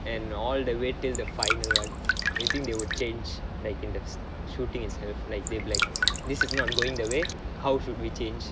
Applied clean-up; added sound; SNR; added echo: none; Drip; -1 dB; none.